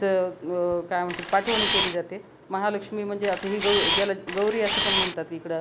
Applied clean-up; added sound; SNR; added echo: none; Camera; -2 dB; none.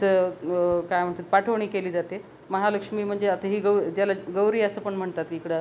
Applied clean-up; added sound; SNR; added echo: none; none; none; none.